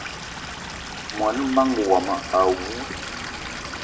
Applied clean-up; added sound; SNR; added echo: none; Stream / Liquid; 8 dB; reverberation time 1.0 s.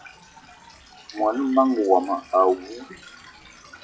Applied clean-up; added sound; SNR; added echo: classical method WPE with log-MMSE.